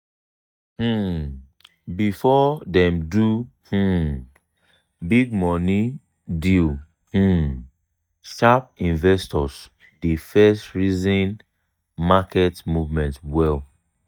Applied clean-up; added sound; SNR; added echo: neural mask model DeepFilterNet 3.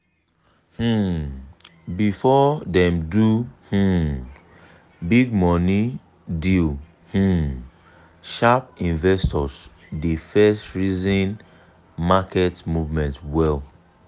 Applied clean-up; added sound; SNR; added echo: none; none; none; none.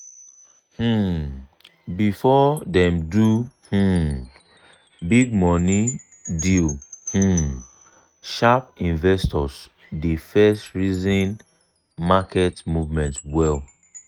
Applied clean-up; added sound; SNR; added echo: neural mask model RNNoise.